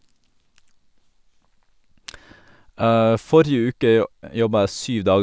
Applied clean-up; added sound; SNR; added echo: none; none; none; none.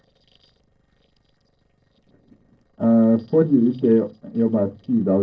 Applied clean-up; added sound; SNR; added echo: neural separator model SepFormer DNS4.